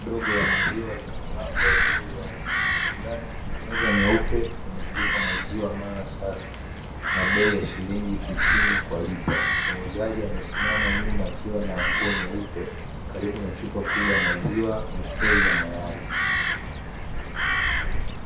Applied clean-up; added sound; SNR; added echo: none; Crow; -5 dB; reverberation time 0.6 s.